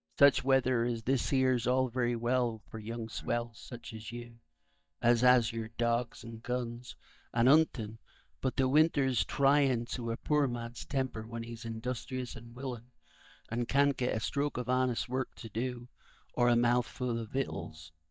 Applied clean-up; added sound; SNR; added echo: neural mask model DeepFilterNet 3.